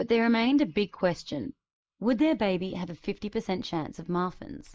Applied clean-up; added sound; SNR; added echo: neural mask model Resemble Enhance denoiser.